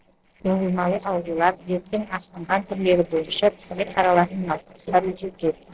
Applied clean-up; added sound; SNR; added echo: neural separator model SepFormer DNS4.